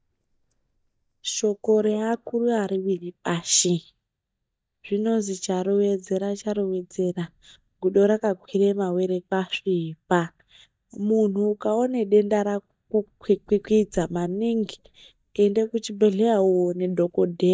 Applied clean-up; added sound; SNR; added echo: neural mask model DeepFilterNet 3.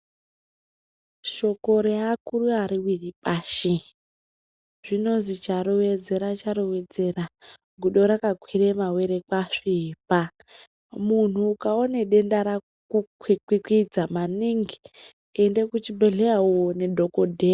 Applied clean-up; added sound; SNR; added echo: none; none; none; none.